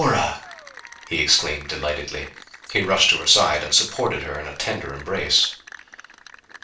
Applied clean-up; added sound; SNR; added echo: none; Applause / Cheering; 20 dB; reverberation time 0.3 s.